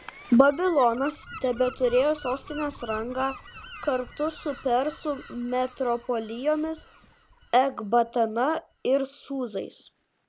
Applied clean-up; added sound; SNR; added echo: none; Gull, seagull; 19 dB; none.